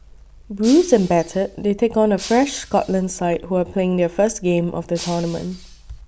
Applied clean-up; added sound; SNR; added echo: none; Shatter; 18 dB; none.